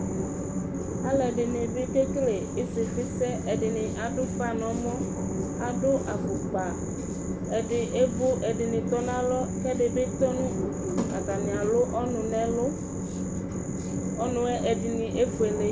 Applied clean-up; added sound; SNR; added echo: none; Train; 2 dB; none.